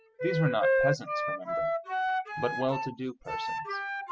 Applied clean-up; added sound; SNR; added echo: classical method spectral subtraction.